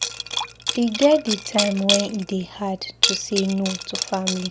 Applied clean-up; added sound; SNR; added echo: none; Liquid; 4 dB; none.